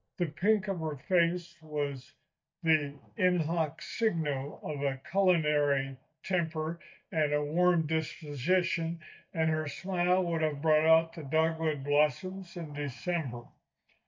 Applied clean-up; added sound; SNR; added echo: neural mask model DeepFilterNet 3.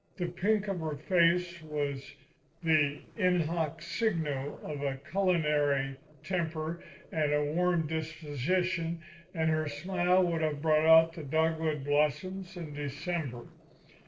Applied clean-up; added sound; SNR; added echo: neural separator model SepFormer DNS4.